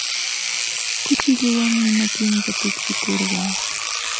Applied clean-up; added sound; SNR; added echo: none; Engine / Domestic sounds, home sounds; 1 dB; none.